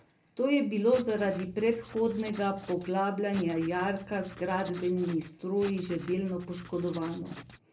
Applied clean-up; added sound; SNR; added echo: none; Writing; 18 dB; reverberation time 0.3 s.